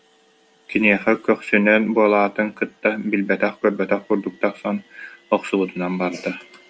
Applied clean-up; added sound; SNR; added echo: none; none; none; none.